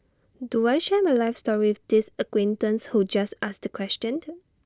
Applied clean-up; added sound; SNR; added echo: none; none; none; none.